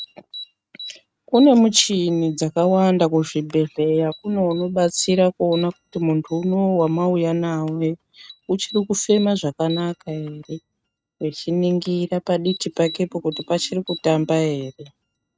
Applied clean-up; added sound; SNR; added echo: neural mask model RNNoise.